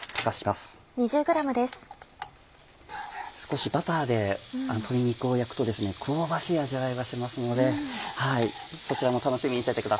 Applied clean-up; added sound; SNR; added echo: none; none; none; none.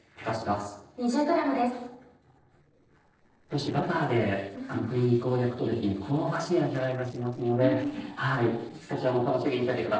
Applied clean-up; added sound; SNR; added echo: neural separator model SepFormer DNS4.